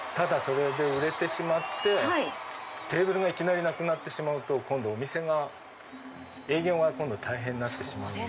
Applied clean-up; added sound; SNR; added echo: none; Cheering; 9 dB; none.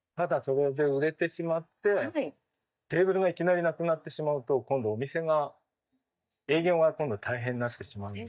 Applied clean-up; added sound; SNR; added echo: neural mask model DeepFilterNet 3.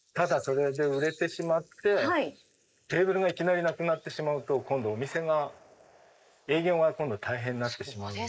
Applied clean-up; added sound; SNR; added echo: neural mask model Resemble Enhance denoiser.